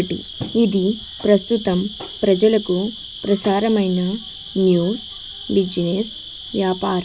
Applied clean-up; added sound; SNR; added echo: none; Cricket; 15 dB; none.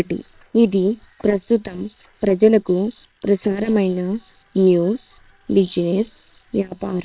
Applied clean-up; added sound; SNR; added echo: neural separator model SepFormer WHAM!.